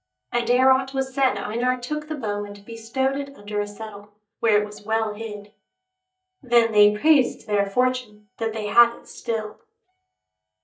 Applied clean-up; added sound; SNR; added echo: neural mask model DeepFilterNet 3.